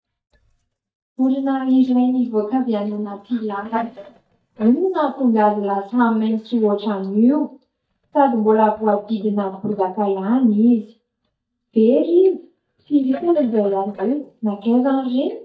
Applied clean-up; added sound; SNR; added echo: neural mask model DeepFilterNet 3.